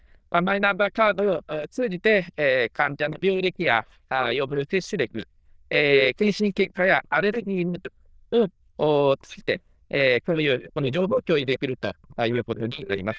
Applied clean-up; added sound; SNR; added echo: neural diffusion model UNIVERSE++.